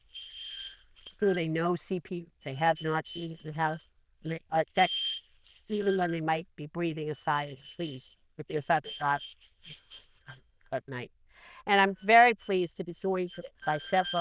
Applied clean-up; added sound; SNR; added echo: neural diffusion model UNIVERSE++.